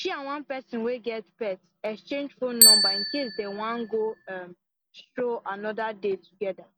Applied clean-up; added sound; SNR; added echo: none; Bicycle bell; -3 dB; none.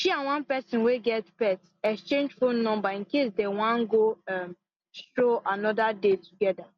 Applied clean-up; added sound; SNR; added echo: none; none; none; none.